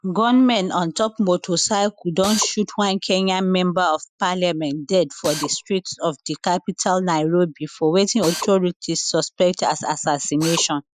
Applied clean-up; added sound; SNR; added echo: classical method Wiener filter.